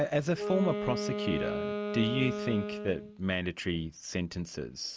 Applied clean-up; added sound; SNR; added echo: none; Wind instrument, woodwind instrument; 5 dB; none.